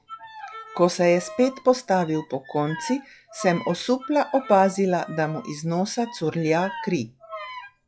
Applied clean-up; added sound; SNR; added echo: classical method log-MMSE.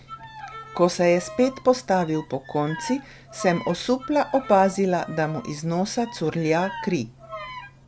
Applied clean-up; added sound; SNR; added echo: none; Bowed string instrument; 16 dB; none.